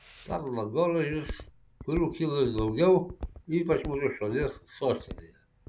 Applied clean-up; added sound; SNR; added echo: none; Walk, footsteps; 14 dB; none.